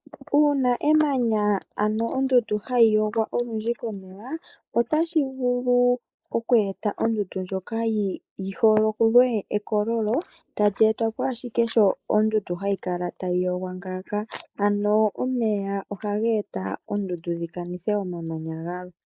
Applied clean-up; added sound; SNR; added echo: neural mask model Resemble Enhance denoiser.